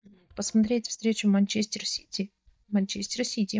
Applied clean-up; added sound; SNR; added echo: neural mask model DeepFilterNet 3.